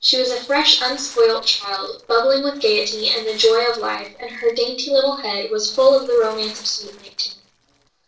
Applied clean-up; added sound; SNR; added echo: neural separator model SepFormer DNS4.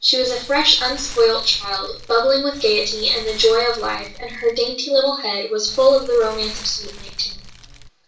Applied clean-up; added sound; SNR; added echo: none; Fire; 16 dB; reverberation time 0.3 s.